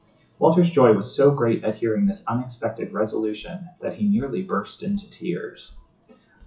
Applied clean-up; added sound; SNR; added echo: classical method WPE with log-MMSE.